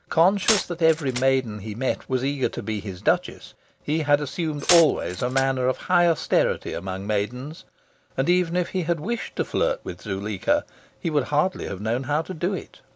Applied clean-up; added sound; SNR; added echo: none; Glass; 5 dB; none.